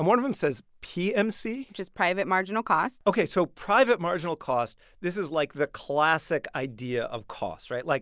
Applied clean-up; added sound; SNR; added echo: none; none; none; none.